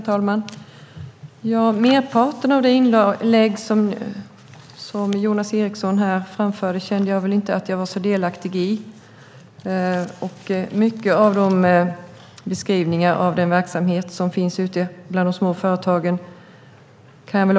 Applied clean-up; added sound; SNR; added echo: none; none; none; none.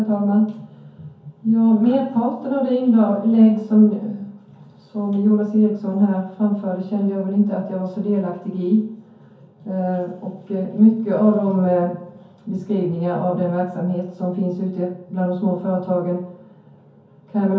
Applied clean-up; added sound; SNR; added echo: none; none; none; reverberation time 0.6 s.